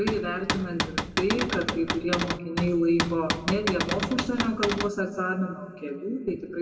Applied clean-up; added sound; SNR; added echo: none; Cupboard open or close / Door; 3 dB; reverberation time 1.6 s.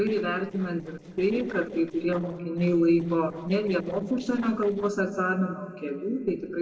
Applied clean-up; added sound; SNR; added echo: neural separator model SepFormer DNS4.